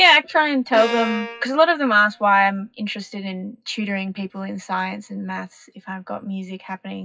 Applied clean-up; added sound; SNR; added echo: classical method WPE with log-MMSE.